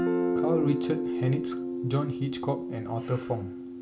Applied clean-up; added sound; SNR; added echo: none; Guitar; 0 dB; reverberation time 0.4 s.